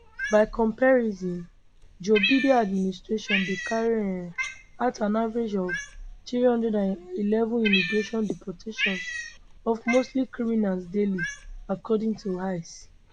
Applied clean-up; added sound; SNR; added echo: none; Cat; 9 dB; none.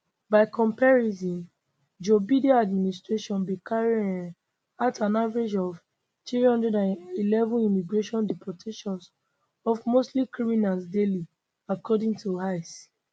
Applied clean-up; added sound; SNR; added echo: none; none; none; none.